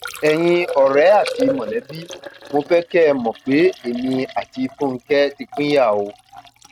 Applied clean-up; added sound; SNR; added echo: neural mask model RNNoise.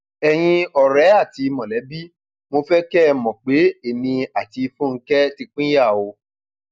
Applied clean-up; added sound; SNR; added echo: none; none; none; none.